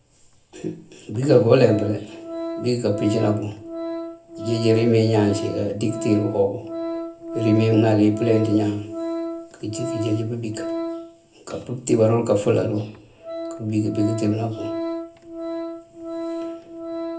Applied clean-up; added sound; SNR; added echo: none; Organ; 9 dB; reverberation time 0.3 s.